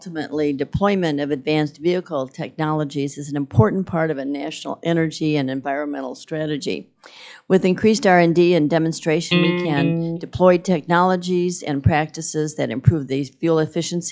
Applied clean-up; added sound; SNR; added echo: classical method log-MMSE.